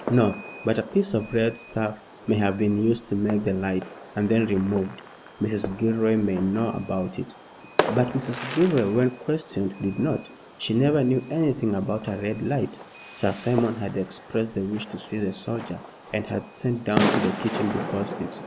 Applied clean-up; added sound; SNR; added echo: none; Fireworks; 9 dB; none.